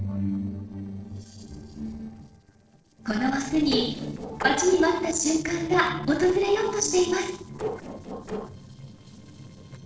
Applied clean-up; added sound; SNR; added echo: neural separator model SepFormer DNS4.